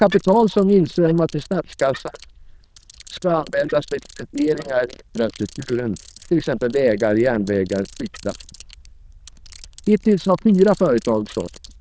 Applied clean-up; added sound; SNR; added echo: neural diffusion model UNIVERSE++.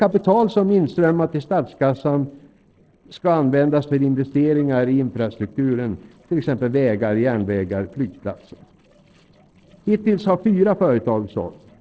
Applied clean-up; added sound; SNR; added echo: neural separator model SepFormer DNS4.